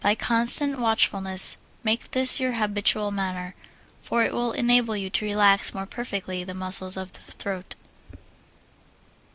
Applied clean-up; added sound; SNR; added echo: none; none; none; none.